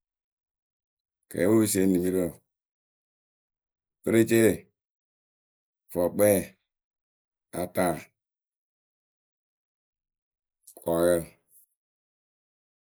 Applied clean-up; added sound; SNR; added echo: neural mask model Resemble Enhance denoiser.